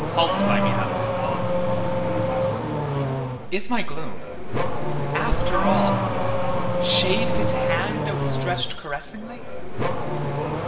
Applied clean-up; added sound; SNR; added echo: none; Accelerating, revving, vroom / Car; -1 dB; reverberation time 2.2 s.